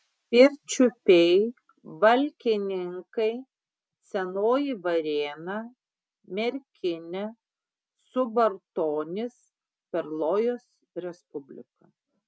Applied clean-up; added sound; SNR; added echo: none; none; none; none.